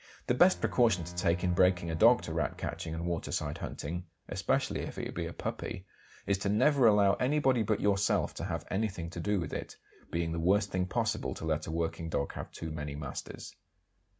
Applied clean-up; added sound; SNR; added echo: none; Bowed string instrument; 16 dB; none.